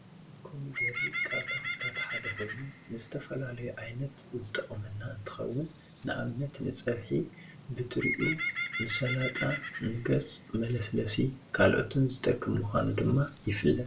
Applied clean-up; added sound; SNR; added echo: none; Bird; 11 dB; reverberation time 0.2 s.